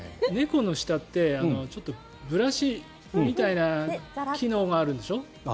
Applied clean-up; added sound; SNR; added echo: none; none; none; none.